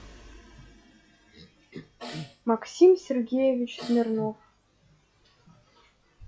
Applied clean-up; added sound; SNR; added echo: classical method log-MMSE.